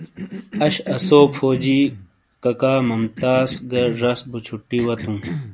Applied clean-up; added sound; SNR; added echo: none; Cough; 12 dB; none.